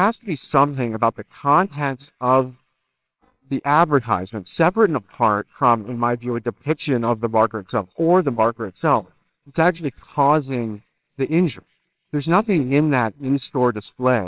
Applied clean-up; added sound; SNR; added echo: neural separator model SepFormer WHAMR!.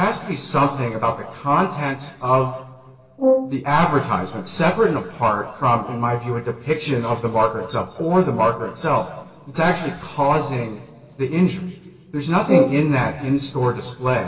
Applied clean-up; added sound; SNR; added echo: neural separator model SepFormer DNS4.